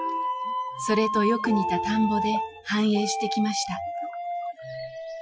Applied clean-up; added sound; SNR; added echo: classical method Wiener filter.